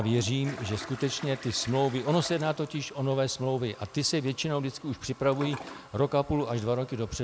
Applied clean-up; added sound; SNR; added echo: none; Toilet flush; 17 dB; none.